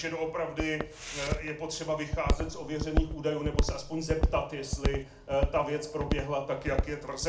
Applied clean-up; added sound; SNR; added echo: none; Walk, footsteps; 0 dB; reverberation time 0.4 s.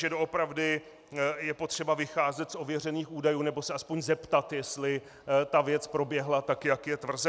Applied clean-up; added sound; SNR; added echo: none; none; none; none.